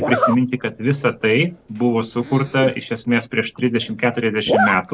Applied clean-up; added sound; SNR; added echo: none; Zipper (clothing); 6 dB; none.